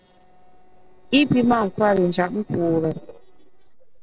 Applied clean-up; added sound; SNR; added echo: neural separator model SepFormer DNS4.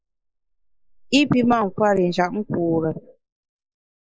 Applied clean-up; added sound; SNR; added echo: neural mask model Resemble Enhance denoiser.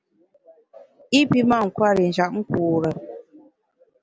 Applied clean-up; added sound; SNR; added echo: none; none; none; none.